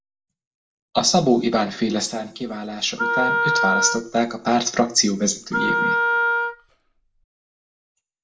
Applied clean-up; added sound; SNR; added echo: none; Wind instrument, woodwind instrument; -1 dB; reverberation time 0.4 s.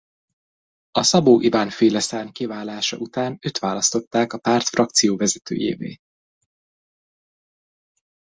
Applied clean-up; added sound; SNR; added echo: none; none; none; none.